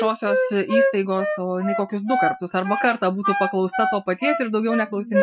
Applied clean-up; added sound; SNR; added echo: classical method Wiener filter.